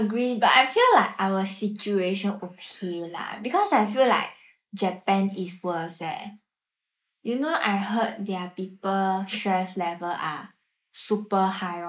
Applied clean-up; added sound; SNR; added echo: neural mask model Resemble Enhance denoiser.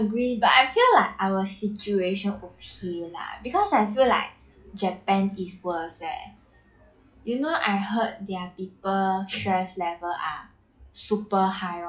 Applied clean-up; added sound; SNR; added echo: classical method log-MMSE.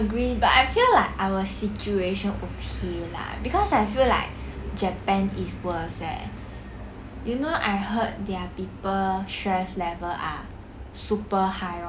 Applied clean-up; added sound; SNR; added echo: none; none; none; none.